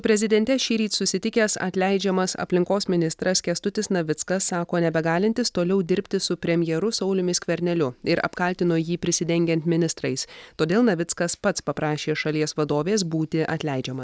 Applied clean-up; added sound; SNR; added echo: none; none; none; none.